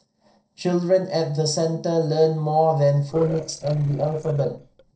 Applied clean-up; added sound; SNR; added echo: neural separator model SepFormer DNS4.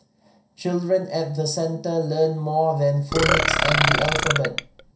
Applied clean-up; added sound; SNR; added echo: none; Burping, eructation; -2 dB; reverberation time 0.3 s.